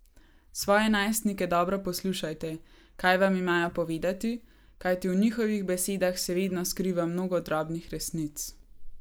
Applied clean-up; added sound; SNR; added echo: neural mask model Resemble Enhance denoiser.